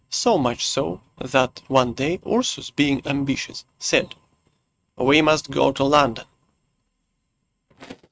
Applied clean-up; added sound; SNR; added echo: neural mask model RNNoise.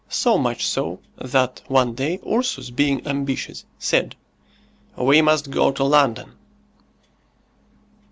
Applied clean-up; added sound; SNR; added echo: none; none; none; none.